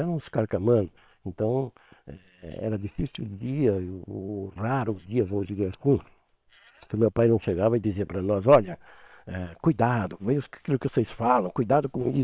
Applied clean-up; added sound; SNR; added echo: neural separator model SepFormer WHAM!.